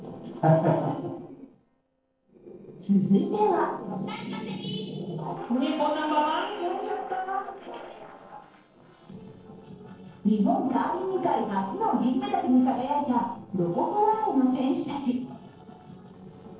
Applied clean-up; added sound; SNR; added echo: neural separator model SepFormer DNS4.